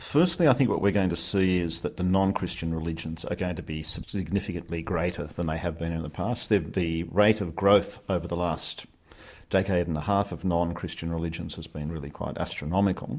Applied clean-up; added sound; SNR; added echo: none; none; none; none.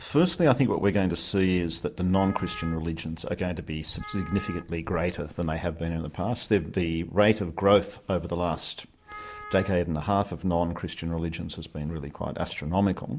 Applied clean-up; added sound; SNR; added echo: none; Wind instrument, woodwind instrument; 17 dB; none.